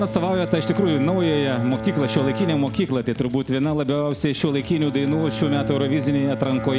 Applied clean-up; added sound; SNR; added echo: none; Bowed string instrument; 9 dB; none.